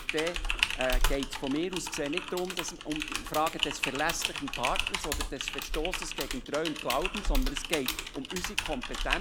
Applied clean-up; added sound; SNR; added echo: none; Typing; -1 dB; none.